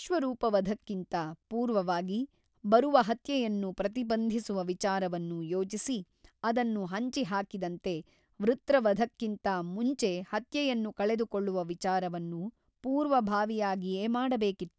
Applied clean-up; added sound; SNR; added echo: none; none; none; none.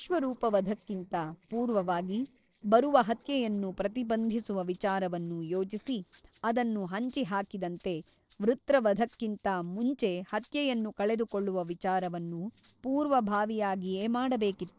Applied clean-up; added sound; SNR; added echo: neural separator model SepFormer DNS4.